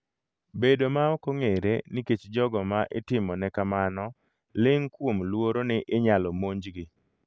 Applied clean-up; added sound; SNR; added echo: none; none; none; none.